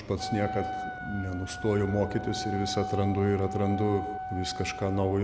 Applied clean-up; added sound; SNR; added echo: none; Wind instrument, woodwind instrument; 8 dB; none.